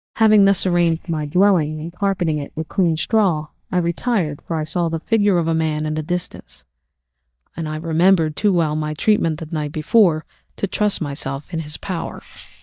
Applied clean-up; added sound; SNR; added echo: neural mask model DeepFilterNet 3.